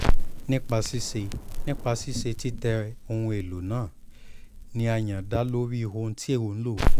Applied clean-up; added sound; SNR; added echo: none; Crackle; -4 dB; none.